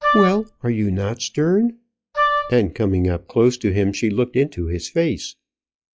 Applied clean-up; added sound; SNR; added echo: classical method log-MMSE.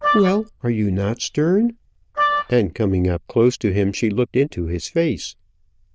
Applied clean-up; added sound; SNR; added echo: neural diffusion model UNIVERSE++.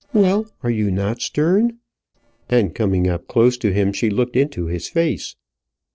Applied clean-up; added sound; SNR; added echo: neural separator model SepFormer DNS4.